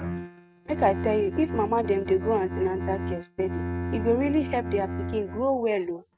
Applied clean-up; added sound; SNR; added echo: neural mask model RNNoise.